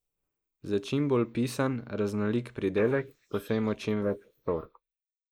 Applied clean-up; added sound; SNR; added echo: neural mask model Resemble Enhance denoiser.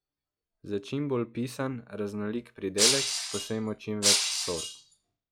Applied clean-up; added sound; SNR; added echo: classical method log-MMSE.